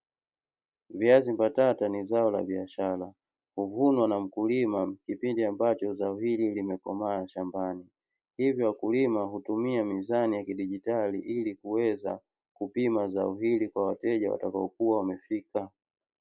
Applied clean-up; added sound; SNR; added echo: none; none; none; none.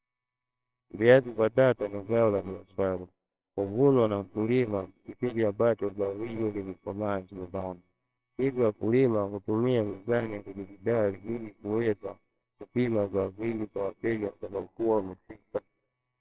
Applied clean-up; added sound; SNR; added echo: neural separator model SepFormer WHAMR!.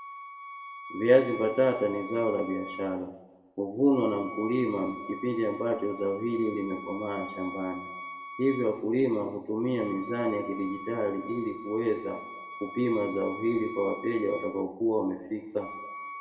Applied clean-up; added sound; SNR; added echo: none; Wind instrument, woodwind instrument; 13 dB; reverberation time 0.8 s.